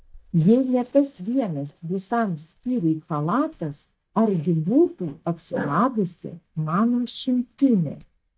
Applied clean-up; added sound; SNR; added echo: neural mask model DeepFilterNet 3.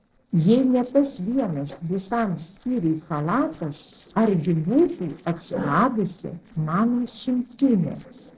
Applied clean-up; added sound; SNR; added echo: neural separator model SepFormer DNS4.